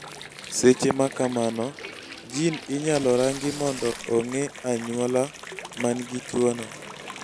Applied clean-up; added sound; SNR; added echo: none; Water + Tearing; 13 dB; none.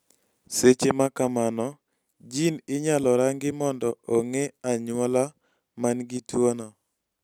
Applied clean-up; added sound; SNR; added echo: none; none; none; none.